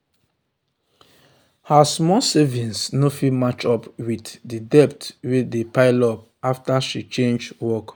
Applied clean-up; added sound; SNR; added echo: none; none; none; none.